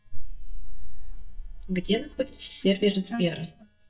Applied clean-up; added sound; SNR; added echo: neural mask model DeepFilterNet 3.